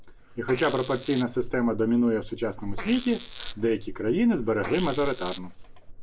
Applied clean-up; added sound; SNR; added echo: none; Fart; 15 dB; none.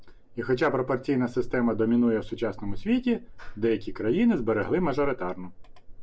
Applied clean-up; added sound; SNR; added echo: none; none; none; none.